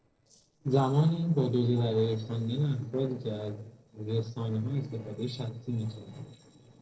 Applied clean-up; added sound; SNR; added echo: neural separator model SepFormer DNS4.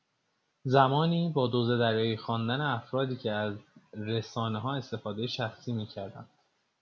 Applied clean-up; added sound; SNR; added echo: none; none; none; none.